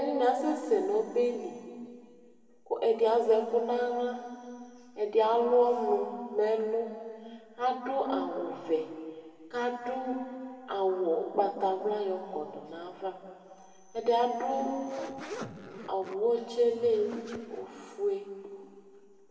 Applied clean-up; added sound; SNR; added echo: none; Zipper (clothing); 15 dB; reverberation time 2.5 s.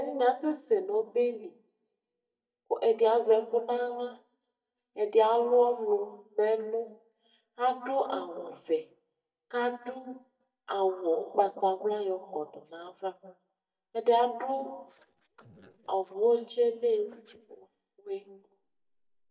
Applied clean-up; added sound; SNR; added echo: neural mask model DeepFilterNet 3.